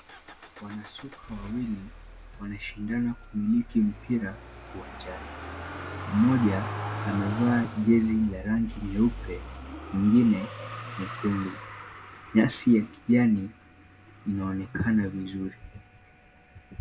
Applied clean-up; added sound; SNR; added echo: none; Motor vehicle (road); 12 dB; none.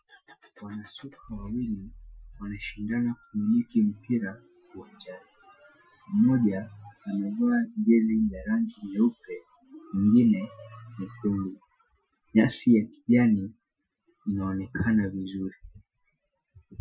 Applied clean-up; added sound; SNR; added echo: classical method Wiener filter.